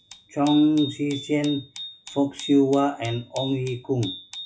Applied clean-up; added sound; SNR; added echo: classical method log-MMSE.